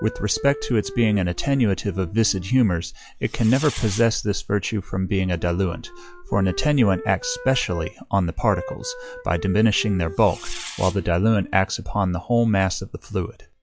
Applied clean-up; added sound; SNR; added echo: classical method log-MMSE.